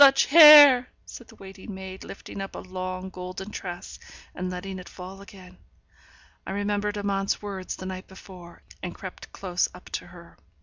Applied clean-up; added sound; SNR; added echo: none; none; none; none.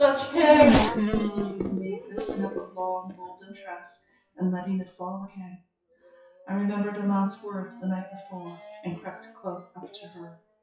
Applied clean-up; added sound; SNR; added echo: classical method WPE with log-MMSE.